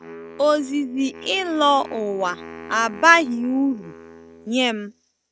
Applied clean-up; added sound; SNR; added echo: neural mask model RNNoise.